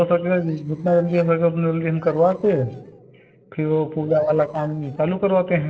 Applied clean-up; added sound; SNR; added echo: neural separator model SepFormer DNS4.